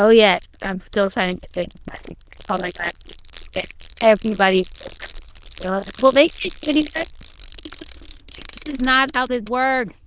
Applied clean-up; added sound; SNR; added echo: neural diffusion model UNIVERSE++.